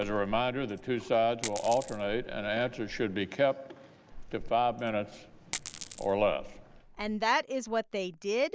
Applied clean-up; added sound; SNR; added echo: none; Coin (dropping); 13 dB; none.